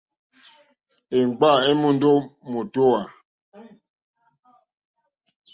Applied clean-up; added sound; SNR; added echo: none; none; none; none.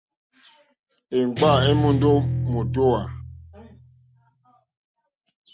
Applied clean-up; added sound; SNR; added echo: none; Guitar; 1 dB; none.